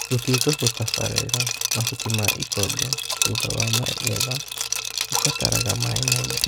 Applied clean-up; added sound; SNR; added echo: none; Liquid; -2 dB; none.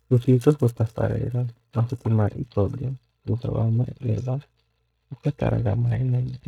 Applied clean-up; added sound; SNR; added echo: neural mask model DeepFilterNet 3.